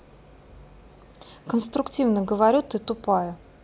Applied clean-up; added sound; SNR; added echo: none; none; none; none.